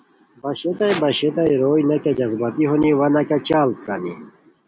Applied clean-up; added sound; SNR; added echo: none; none; none; none.